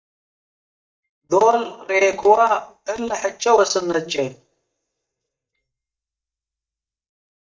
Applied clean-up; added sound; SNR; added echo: neural mask model DeepFilterNet 3.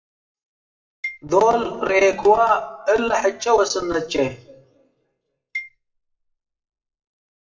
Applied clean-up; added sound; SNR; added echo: classical method WPE with log-MMSE.